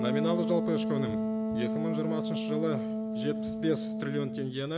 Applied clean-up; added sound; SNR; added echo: none; Wind instrument, woodwind instrument; -1 dB; none.